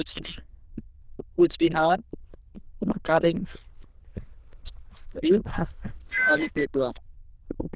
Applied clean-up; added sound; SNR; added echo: neural diffusion model UNIVERSE++.